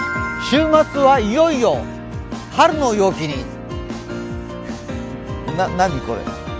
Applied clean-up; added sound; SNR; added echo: none; none; none; none.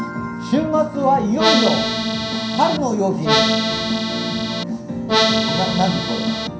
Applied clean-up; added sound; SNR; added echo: none; Accordion; -2 dB; reverberation time 0.6 s.